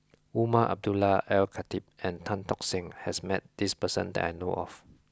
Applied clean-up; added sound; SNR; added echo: none; none; none; none.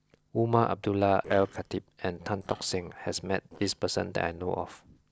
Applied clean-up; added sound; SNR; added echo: neural separator model SepFormer DNS4.